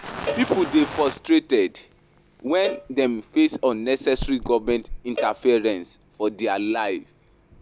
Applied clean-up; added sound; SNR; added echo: none; Fire + Cowbell; 13 dB; none.